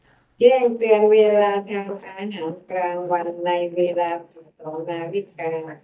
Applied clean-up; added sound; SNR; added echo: neural mask model DeepFilterNet 3.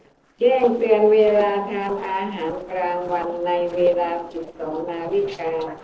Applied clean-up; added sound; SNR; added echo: neural separator model SepFormer DNS4.